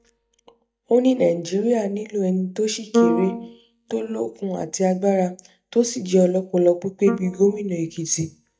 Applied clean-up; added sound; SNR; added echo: neural mask model DeepFilterNet 3.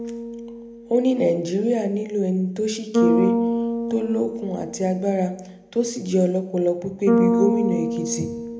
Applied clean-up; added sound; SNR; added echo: none; Bass guitar; 2 dB; reverberation time 0.7 s.